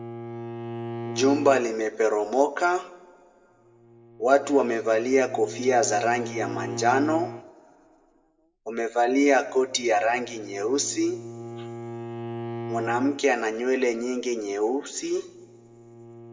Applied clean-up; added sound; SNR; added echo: none; Bowed string instrument; 13 dB; reverberation time 1.0 s.